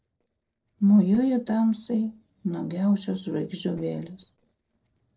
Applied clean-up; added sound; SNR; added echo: neural separator model SepFormer DNS4.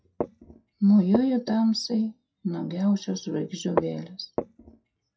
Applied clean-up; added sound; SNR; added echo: classical method WPE with log-MMSE.